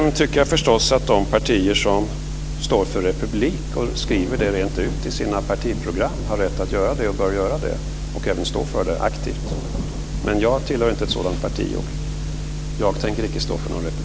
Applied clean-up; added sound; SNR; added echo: none; Thunder; 14 dB; none.